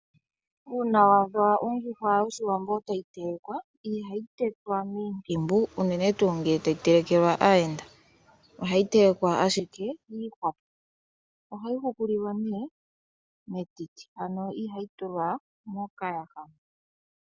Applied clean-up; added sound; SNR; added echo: none; none; none; none.